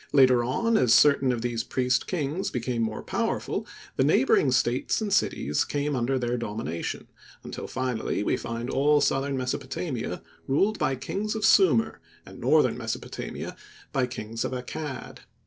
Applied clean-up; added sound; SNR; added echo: neural separator model SepFormer DNS4.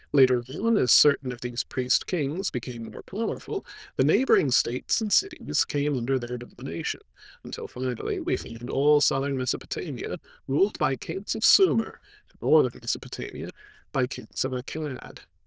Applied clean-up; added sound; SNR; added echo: neural diffusion model UNIVERSE++.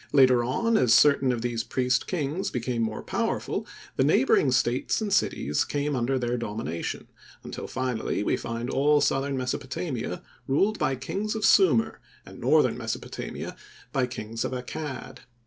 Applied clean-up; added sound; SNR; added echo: none; none; none; none.